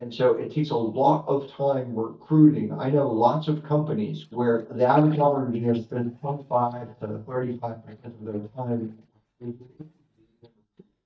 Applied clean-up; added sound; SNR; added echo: neural mask model DeepFilterNet 3.